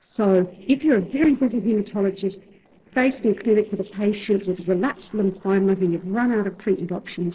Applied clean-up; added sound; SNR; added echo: neural separator model SepFormer DNS4.